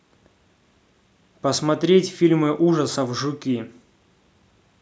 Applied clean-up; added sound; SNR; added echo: none; none; none; none.